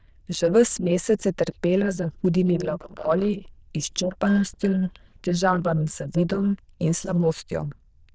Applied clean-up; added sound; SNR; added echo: neural diffusion model UNIVERSE++.